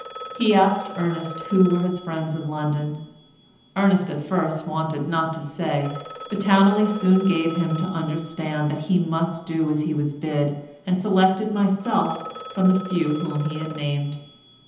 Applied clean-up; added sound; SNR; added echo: none; Telephone; 17 dB; reverberation time 0.9 s.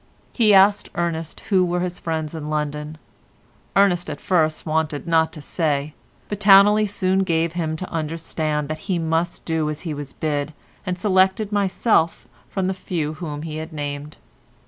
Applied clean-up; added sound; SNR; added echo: none; none; none; none.